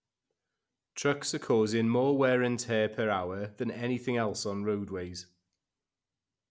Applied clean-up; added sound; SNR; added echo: none; none; none; none.